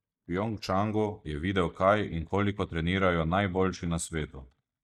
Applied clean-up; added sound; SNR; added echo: neural mask model DeepFilterNet 3.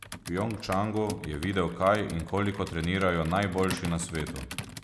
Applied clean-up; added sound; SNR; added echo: none; Computer keyboard; 12 dB; none.